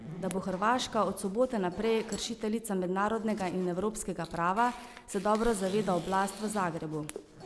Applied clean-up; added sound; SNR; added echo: none; Tearing + Zipper (clothing); 15 dB; none.